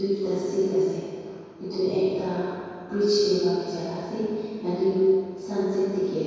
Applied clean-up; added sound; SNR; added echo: none; none; none; reverberation time 2.2 s.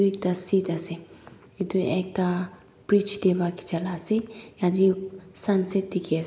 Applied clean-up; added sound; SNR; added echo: none; none; none; none.